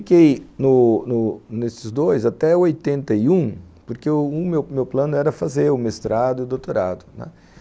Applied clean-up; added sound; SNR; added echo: none; none; none; none.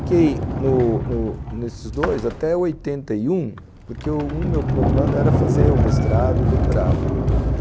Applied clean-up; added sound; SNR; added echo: none; Sliding door; -3 dB; none.